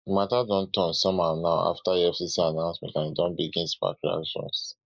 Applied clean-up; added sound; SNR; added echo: neural mask model Resemble Enhance denoiser.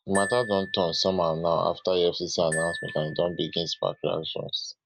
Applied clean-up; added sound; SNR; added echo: none; Glockenspiel; 12 dB; none.